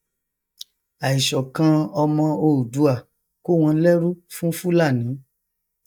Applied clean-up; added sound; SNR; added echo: neural mask model DeepFilterNet 3.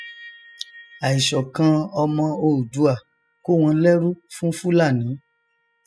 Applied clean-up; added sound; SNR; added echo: classical method spectral subtraction.